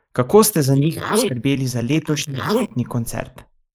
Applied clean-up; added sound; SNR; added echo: neural mask model Resemble Enhance denoiser.